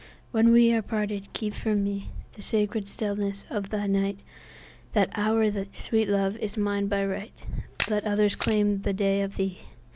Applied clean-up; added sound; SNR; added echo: none; Camera; 4 dB; none.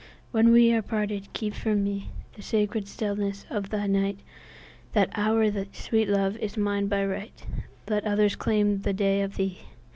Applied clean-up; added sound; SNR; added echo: none; none; none; none.